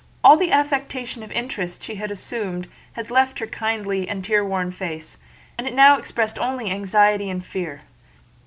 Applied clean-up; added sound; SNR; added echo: none; none; none; none.